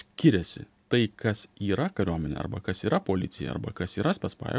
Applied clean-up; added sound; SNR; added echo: none; none; none; none.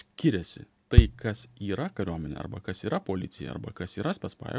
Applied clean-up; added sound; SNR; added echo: none; Bass drum; -5 dB; none.